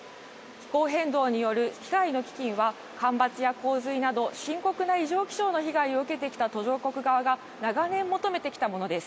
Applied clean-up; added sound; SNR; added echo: none; none; none; none.